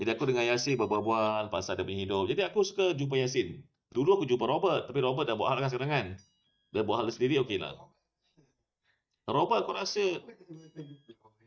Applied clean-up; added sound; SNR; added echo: neural mask model DeepFilterNet 3.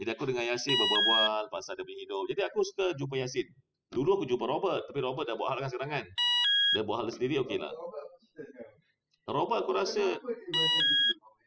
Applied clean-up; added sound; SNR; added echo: classical method spectral subtraction.